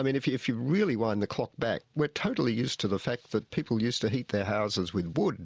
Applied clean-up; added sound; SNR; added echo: none; none; none; none.